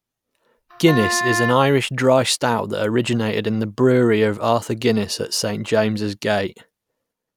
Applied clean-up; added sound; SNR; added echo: none; Wind instrument, woodwind instrument; 5 dB; none.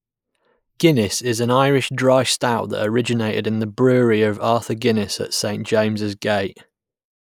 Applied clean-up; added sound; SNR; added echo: neural mask model Resemble Enhance denoiser.